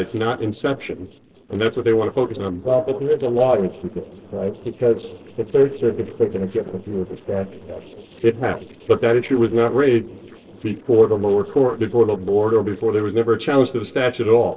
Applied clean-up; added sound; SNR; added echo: neural separator model SepFormer DNS4.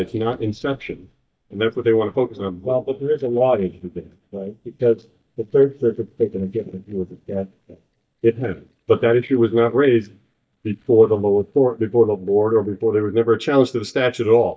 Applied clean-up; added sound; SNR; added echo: neural mask model DeepFilterNet 3.